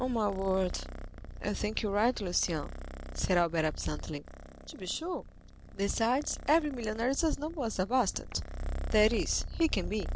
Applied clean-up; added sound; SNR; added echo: none; Purr; 8 dB; none.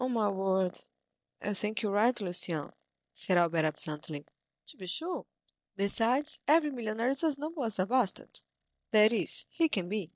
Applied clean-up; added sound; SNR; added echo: neural mask model DeepFilterNet 3.